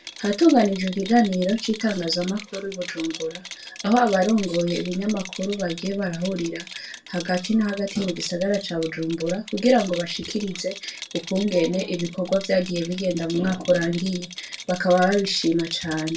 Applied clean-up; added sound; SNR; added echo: none; Rattle; 15 dB; reverberation time 0.2 s.